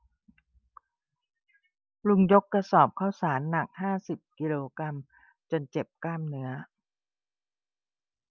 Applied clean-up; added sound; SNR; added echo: none; none; none; none.